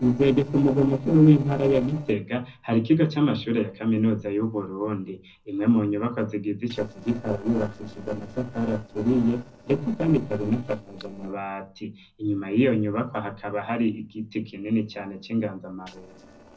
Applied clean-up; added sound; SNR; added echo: neural separator model SepFormer DNS4.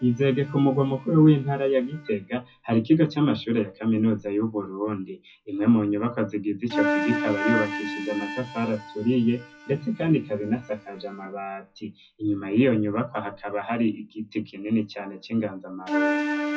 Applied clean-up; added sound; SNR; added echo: classical method WPE with log-MMSE.